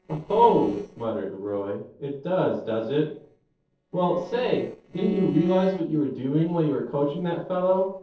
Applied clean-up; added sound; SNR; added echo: neural separator model SepFormer DNS4.